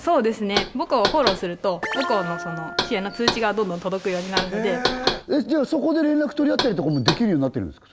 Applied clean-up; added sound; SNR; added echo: none; Knock; 7 dB; none.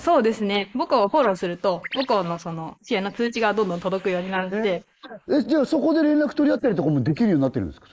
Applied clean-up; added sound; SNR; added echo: neural mask model Resemble Enhance denoiser.